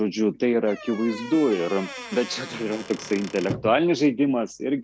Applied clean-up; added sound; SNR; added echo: none; Squeak / Wood; 13 dB; none.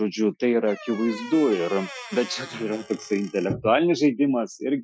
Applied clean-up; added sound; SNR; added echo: classical method Wiener filter.